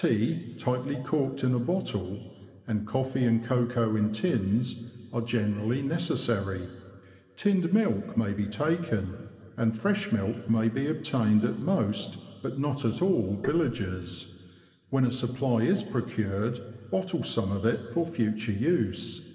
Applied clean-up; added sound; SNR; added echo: none; Tap; 12 dB; reverberation time 2.1 s.